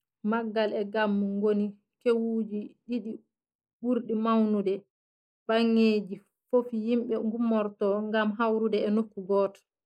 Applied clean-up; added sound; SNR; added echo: neural mask model Resemble Enhance denoiser.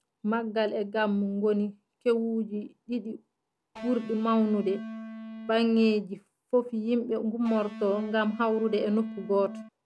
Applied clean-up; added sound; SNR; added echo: none; Electric guitar; 10 dB; none.